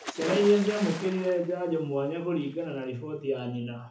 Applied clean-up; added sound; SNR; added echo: none; Splash, splatter; 13 dB; reverberation time 0.6 s.